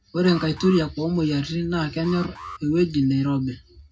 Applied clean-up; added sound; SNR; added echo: none; Alarm; 20 dB; reverberation time 0.4 s.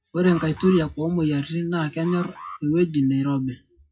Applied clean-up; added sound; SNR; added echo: classical method WPE with log-MMSE.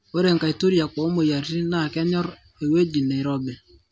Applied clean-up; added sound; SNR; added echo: none; none; none; none.